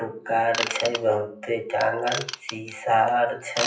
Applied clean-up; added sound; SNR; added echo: classical method WPE with log-MMSE.